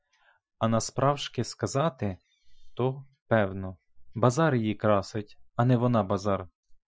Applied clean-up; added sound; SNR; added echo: classical method Wiener filter.